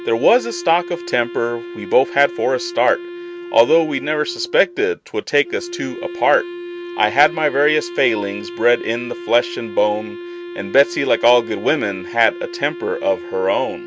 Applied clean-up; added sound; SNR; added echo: none; Wind instrument, woodwind instrument; 12 dB; none.